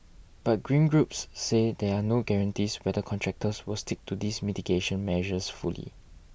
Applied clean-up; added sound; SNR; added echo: none; none; none; none.